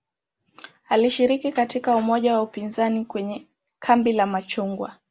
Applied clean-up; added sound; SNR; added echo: none; none; none; none.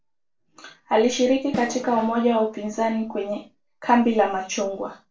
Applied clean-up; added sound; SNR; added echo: neural separator model SepFormer DNS4.